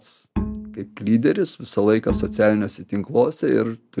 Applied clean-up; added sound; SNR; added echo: none; Bowed string instrument; 9 dB; none.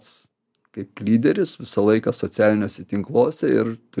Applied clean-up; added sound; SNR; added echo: none; none; none; none.